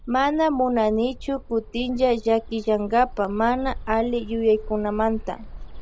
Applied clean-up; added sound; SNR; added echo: none; Bird; 14 dB; none.